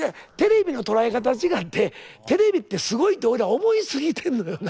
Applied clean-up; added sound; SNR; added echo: neural separator model SepFormer DNS4.